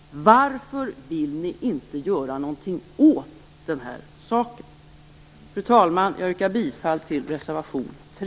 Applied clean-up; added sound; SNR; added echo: none; none; none; none.